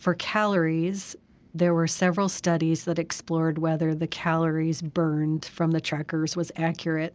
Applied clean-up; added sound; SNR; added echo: none; none; none; none.